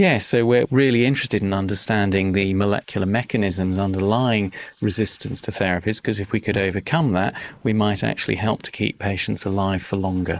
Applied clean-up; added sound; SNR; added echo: neural mask model Resemble Enhance denoiser.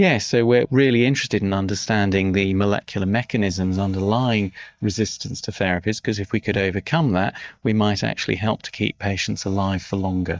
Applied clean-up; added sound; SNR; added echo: neural mask model DeepFilterNet 3.